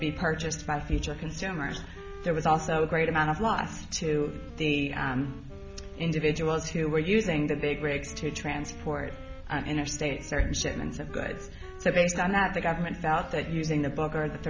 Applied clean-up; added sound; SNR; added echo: none; Wind instrument, woodwind instrument; 19 dB; none.